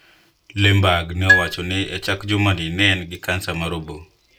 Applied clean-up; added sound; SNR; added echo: none; Marimba, xylophone; 1 dB; none.